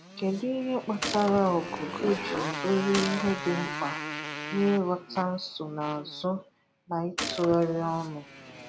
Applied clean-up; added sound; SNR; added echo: none; Gunshot, gunfire + Motorcycle; 7 dB; none.